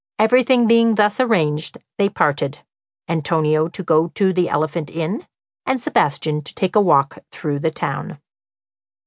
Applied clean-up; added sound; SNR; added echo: none; none; none; none.